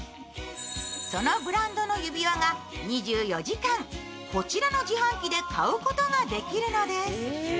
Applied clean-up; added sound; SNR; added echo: none; none; none; none.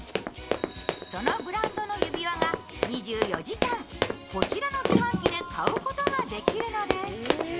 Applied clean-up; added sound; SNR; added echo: none; Run; -2 dB; none.